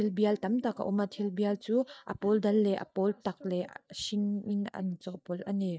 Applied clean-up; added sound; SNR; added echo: neural mask model DeepFilterNet 3.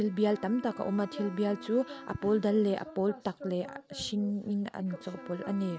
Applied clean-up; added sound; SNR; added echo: none; Bowed string instrument; 20 dB; none.